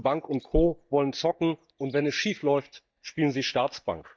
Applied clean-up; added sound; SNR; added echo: neural mask model DeepFilterNet 3.